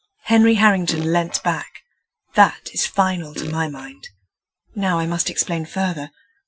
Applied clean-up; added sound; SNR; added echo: classical method Wiener filter.